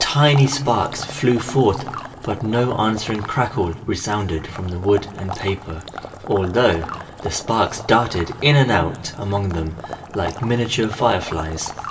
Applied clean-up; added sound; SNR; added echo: none; Water / Liquid; 14 dB; reverberation time 2.9 s.